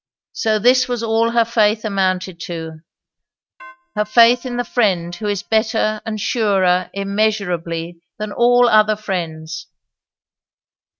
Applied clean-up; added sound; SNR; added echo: neural mask model RNNoise.